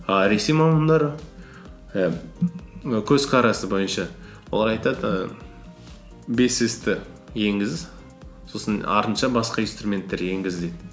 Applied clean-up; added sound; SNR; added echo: none; none; none; none.